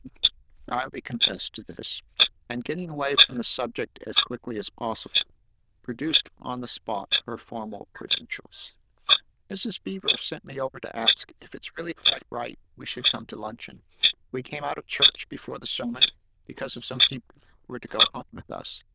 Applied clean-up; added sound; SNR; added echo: neural diffusion model UNIVERSE++.